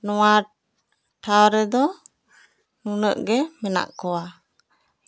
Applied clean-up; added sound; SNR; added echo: none; none; none; none.